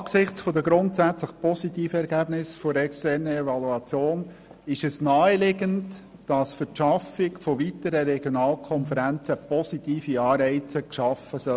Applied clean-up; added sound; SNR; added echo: none; none; none; none.